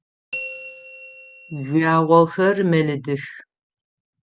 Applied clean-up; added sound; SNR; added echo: none; Bell; 14 dB; none.